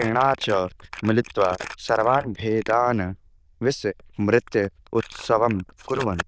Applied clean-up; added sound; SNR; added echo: neural diffusion model UNIVERSE++.